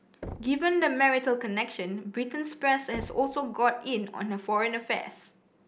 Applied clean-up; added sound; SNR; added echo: none; Knock; 19 dB; none.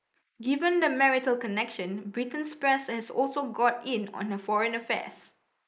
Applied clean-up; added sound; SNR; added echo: neural mask model Resemble Enhance denoiser.